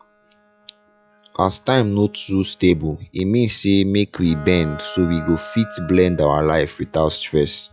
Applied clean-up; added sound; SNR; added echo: classical method log-MMSE.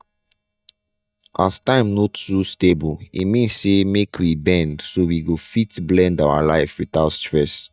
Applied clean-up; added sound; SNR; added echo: neural mask model DeepFilterNet 3.